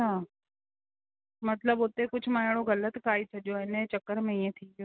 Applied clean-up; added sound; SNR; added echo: none; none; none; none.